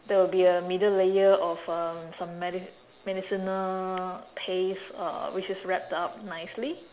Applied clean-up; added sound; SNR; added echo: none; none; none; none.